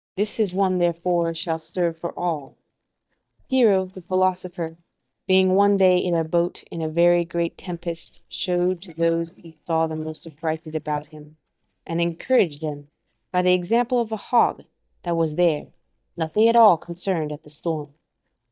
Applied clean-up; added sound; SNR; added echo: neural mask model DeepFilterNet 3.